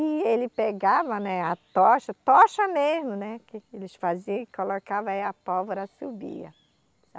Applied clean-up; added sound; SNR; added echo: none; none; none; none.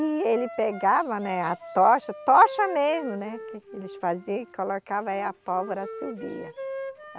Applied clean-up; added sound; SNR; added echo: none; Wind instrument, woodwind instrument; 14 dB; none.